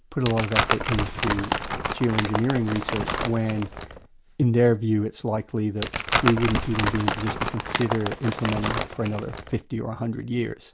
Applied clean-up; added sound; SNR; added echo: none; Crumpling, crinkling; 2 dB; none.